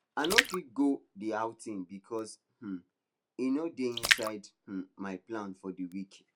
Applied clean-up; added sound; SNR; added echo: none; Splash, splatter; -1 dB; none.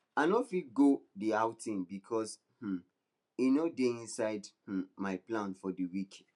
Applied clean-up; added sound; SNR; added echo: none; none; none; none.